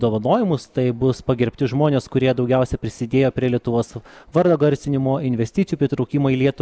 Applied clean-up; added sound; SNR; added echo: none; none; none; none.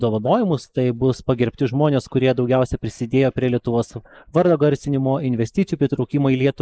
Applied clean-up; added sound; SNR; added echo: neural mask model Resemble Enhance denoiser.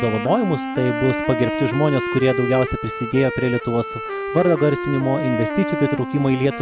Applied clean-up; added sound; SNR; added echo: none; Wind instrument, woodwind instrument; 5 dB; none.